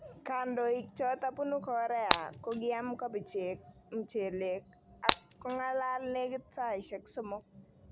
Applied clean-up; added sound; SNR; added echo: none; Shatter; 1 dB; none.